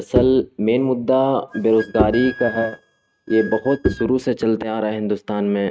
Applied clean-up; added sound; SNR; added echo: neural mask model RNNoise.